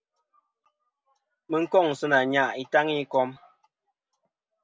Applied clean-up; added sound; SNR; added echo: none; none; none; none.